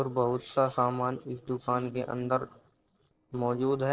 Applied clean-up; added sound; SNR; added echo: neural separator model SepFormer DNS4.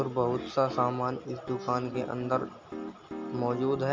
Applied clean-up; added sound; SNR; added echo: none; Piano; 10 dB; none.